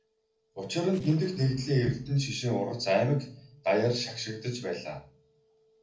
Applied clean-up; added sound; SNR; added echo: neural separator model SepFormer DNS4.